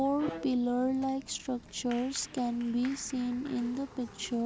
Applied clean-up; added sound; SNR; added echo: none; Bowed string instrument + Applause; 16 dB; none.